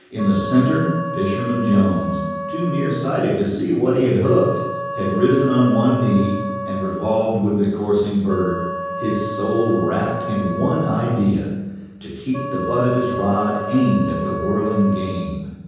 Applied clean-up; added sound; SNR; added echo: none; Wind instrument, woodwind instrument; 9 dB; reverberation time 1.3 s.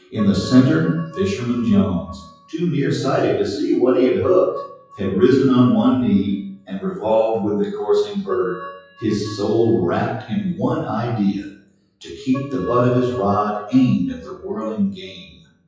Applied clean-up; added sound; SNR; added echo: classical method WPE with log-MMSE.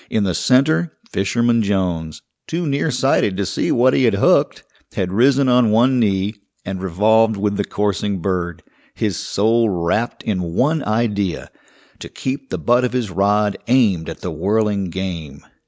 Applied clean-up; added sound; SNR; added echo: none; none; none; none.